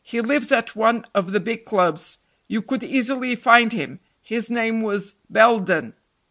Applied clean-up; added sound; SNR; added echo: none; none; none; none.